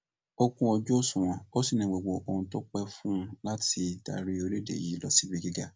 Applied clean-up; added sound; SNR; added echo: none; none; none; none.